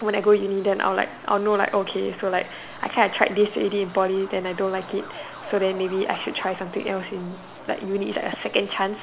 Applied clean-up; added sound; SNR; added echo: none; Truck; 19 dB; none.